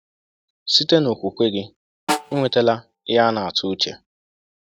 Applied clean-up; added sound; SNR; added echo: neural mask model RNNoise.